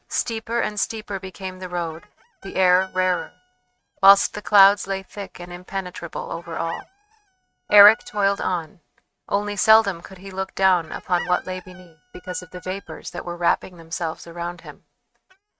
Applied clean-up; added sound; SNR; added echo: neural mask model RNNoise.